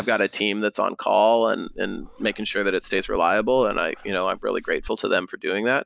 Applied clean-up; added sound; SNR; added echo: none; Meow; 18 dB; none.